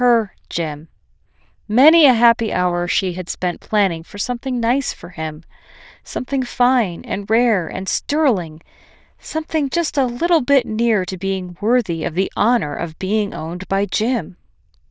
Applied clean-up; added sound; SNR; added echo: neural diffusion model UNIVERSE++.